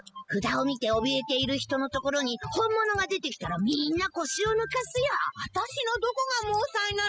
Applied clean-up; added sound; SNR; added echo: classical method spectral subtraction.